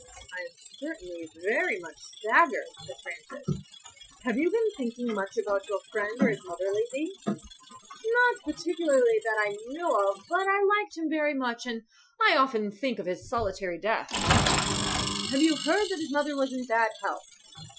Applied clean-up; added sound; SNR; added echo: classical method Wiener filter.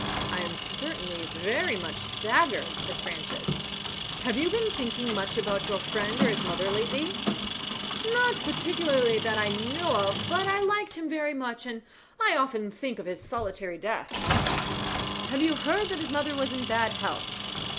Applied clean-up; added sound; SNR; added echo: none; Engine; 2 dB; none.